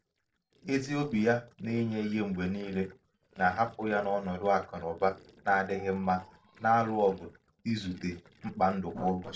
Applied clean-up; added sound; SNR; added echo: neural separator model SepFormer DNS4.